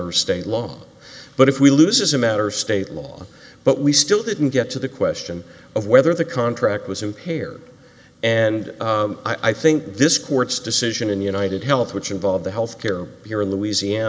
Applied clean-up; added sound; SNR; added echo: none; none; none; none.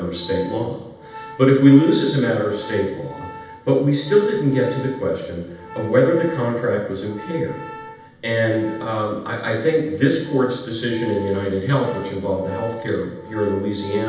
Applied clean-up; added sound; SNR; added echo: none; Organ; 19 dB; reverberation time 0.8 s.